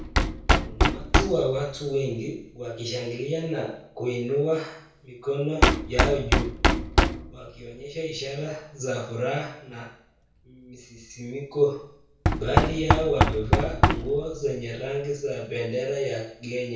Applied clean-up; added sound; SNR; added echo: none; Knock; -2 dB; reverberation time 0.6 s.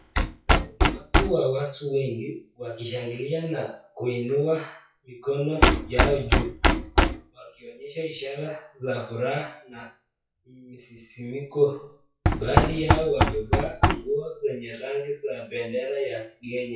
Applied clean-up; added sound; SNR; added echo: classical method WPE with log-MMSE.